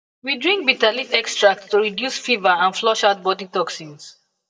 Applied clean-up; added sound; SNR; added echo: neural mask model DeepFilterNet 3.